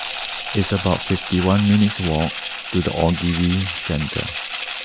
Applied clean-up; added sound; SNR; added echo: none; Rattle (instrument); 8 dB; none.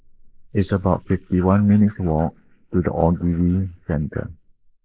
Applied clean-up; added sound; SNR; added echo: neural mask model Resemble Enhance denoiser.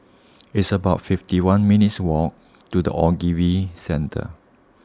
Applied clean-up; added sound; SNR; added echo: none; none; none; none.